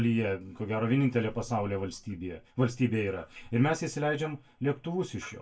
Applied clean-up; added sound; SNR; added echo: none; none; none; reverberation time 0.2 s.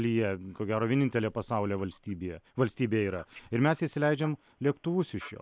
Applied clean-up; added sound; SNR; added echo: none; none; none; none.